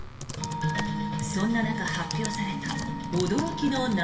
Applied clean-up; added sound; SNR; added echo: none; Computer keyboard; 10 dB; reverberation time 1.2 s.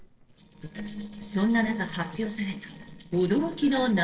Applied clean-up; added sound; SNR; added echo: neural separator model SepFormer DNS4.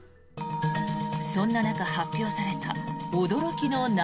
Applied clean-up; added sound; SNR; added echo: none; none; none; none.